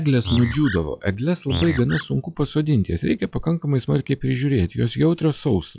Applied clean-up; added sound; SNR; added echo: classical method log-MMSE.